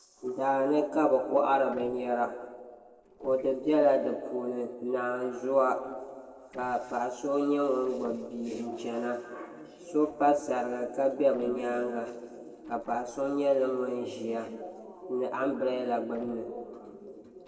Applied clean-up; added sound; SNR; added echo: neural separator model SepFormer DNS4.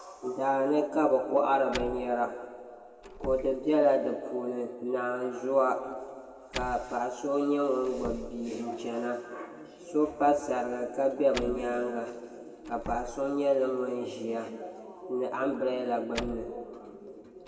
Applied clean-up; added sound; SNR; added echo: none; Slam; 18 dB; reverberation time 2.0 s.